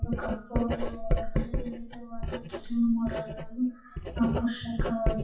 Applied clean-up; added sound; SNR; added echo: classical method WPE with log-MMSE.